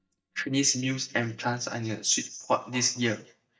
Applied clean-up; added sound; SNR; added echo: neural mask model DeepFilterNet 3.